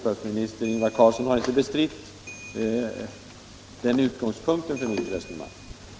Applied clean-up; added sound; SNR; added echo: none; Ringtone / Bell; 20 dB; none.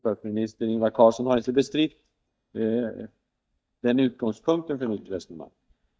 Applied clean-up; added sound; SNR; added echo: neural mask model DeepFilterNet 3.